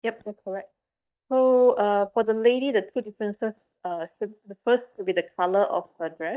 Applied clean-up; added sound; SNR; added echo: neural mask model DeepFilterNet 3.